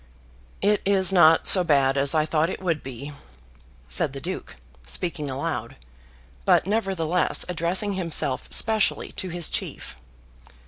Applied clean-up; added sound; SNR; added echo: none; none; none; none.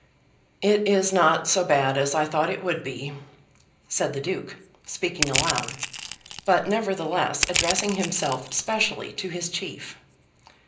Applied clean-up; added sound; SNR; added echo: none; Crushing; 3 dB; reverberation time 0.5 s.